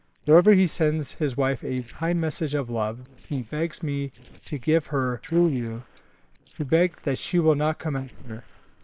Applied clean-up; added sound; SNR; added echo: neural separator model SepFormer WHAM!.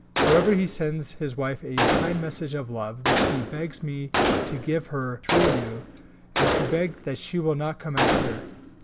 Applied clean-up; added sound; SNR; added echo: none; Gunshot, gunfire; -1 dB; none.